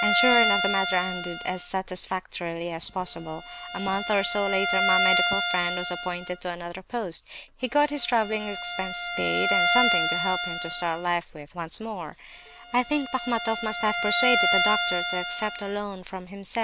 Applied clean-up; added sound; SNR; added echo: none; Bowed string instrument; 0 dB; none.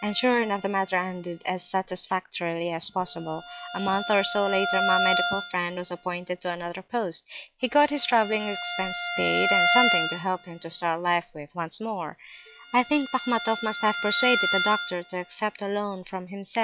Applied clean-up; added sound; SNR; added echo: classical method log-MMSE.